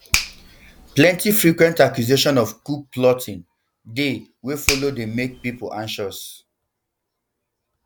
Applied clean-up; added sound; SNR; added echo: none; Finger snapping; 11 dB; none.